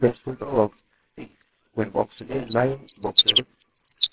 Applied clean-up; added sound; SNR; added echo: neural separator model SepFormer WHAMR!.